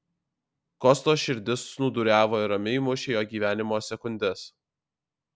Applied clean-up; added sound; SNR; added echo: none; none; none; none.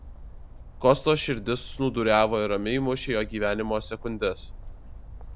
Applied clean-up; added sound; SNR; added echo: none; Bird; 14 dB; none.